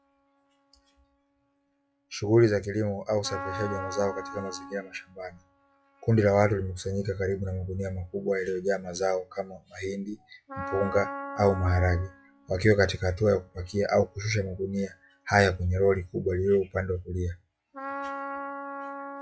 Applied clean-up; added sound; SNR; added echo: classical method log-MMSE.